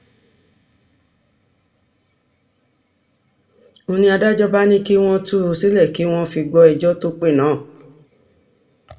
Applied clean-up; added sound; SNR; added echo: none; none; none; reverberation time 0.4 s.